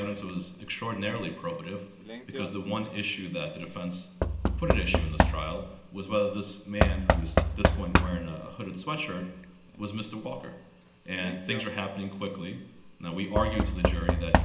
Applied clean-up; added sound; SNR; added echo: none; Knock / Wood; -3 dB; reverberation time 0.8 s.